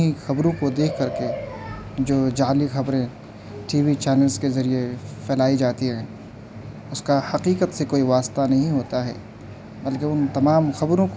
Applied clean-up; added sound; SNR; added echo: none; none; none; none.